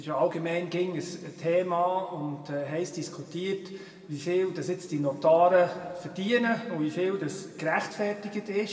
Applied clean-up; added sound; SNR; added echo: none; none; none; reverberation time 1.9 s.